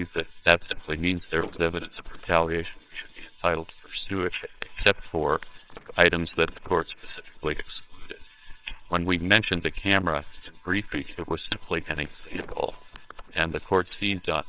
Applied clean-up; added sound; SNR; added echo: neural separator model SepFormer WHAMR!.